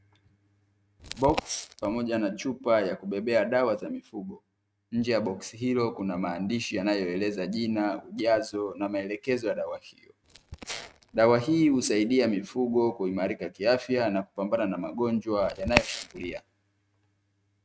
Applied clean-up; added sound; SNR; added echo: neural mask model RNNoise.